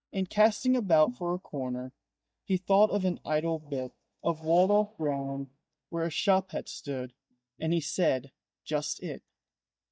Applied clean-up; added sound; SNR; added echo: neural mask model DeepFilterNet 3.